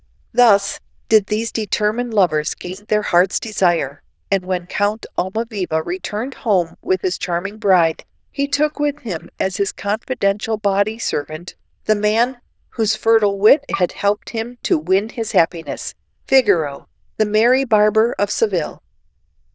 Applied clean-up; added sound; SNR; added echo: neural diffusion model UNIVERSE++.